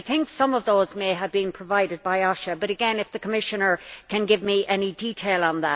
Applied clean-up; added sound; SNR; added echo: none; none; none; none.